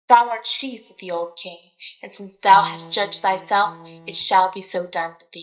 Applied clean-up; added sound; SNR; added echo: neural mask model DeepFilterNet 3.